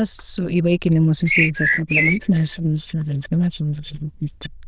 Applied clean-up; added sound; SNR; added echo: neural diffusion model UNIVERSE++.